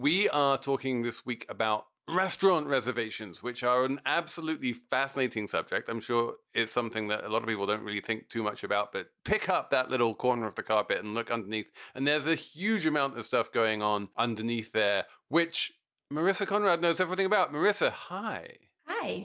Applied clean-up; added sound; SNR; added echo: none; none; none; none.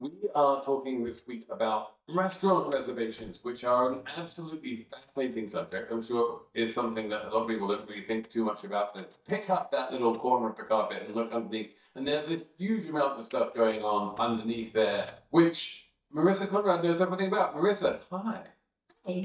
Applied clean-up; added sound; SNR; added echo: neural mask model DeepFilterNet 3.